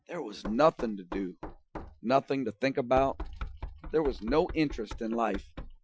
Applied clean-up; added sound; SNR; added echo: classical method Wiener filter.